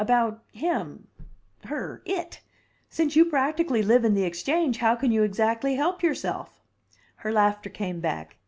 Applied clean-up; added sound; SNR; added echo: none; none; none; none.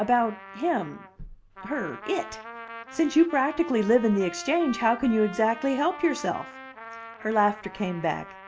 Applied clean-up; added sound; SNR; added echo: none; Trumpet; 15 dB; none.